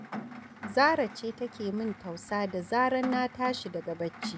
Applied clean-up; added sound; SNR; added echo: none; Rain; 13 dB; none.